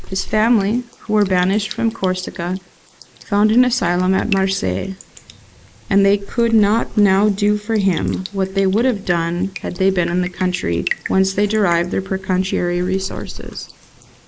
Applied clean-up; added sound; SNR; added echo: neural mask model Resemble Enhance denoiser.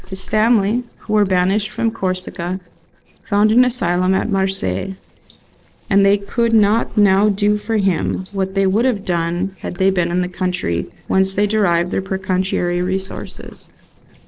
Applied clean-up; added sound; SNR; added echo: neural separator model SepFormer DNS4.